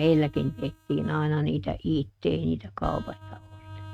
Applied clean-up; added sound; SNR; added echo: neural mask model RNNoise.